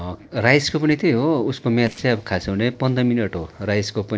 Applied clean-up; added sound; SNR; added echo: neural separator model SepFormer DNS4.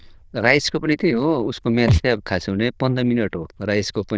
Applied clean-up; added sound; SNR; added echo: neural diffusion model UNIVERSE++.